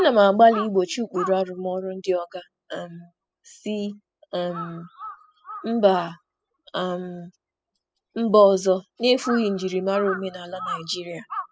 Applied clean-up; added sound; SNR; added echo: classical method spectral subtraction.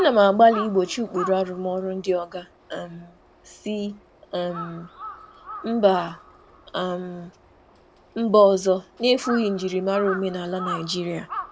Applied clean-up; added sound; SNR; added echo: none; Crow; 14 dB; none.